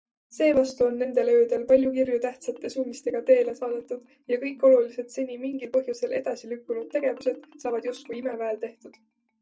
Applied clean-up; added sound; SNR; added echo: neural mask model DeepFilterNet 3.